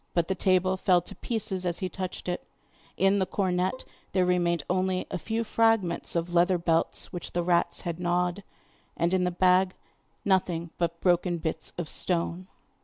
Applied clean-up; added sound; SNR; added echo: none; Bowed string instrument; 18 dB; none.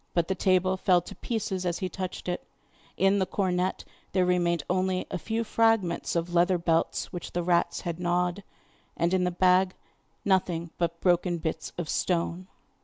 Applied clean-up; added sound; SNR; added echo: none; none; none; none.